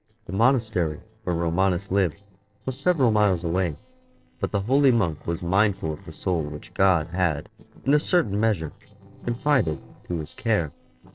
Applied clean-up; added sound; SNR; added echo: neural separator model SepFormer DNS4.